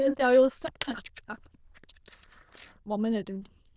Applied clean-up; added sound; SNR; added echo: neural diffusion model UNIVERSE++.